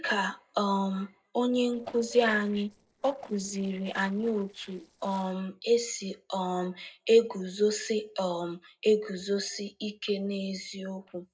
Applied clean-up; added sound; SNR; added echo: neural separator model SepFormer DNS4.